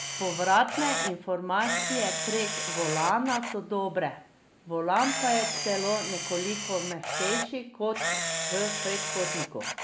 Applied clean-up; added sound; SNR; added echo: none; Camera; 3 dB; none.